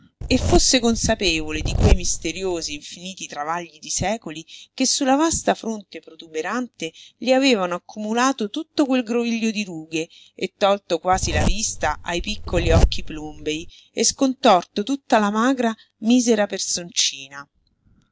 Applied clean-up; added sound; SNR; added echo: none; Zipper (clothing); 0 dB; none.